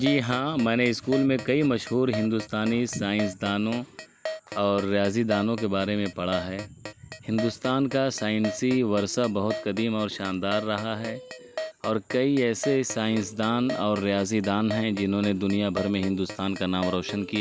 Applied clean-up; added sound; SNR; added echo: none; Keyboard (musical); 12 dB; none.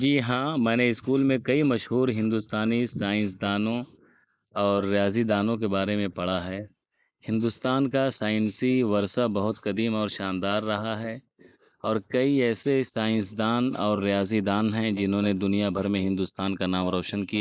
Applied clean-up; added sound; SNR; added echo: neural mask model Resemble Enhance denoiser.